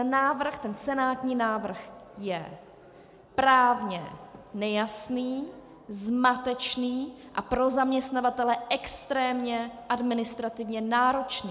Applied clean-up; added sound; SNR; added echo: none; none; none; none.